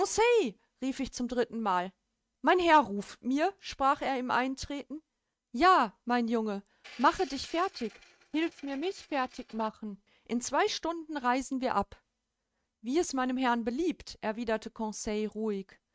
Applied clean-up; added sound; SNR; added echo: neural mask model RNNoise.